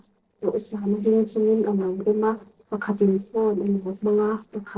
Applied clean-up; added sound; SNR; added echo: neural separator model SepFormer DNS4.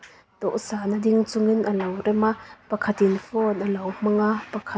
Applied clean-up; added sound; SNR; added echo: none; none; none; none.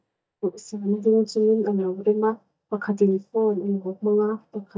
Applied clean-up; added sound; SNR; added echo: neural mask model DeepFilterNet 3.